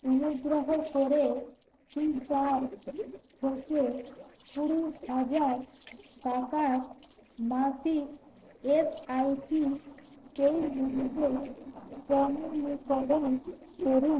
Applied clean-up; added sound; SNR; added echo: neural separator model SepFormer DNS4.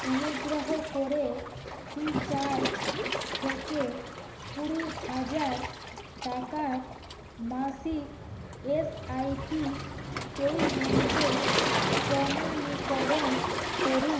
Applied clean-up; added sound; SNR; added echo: none; Waves, surf; 0 dB; reverberation time 0.9 s.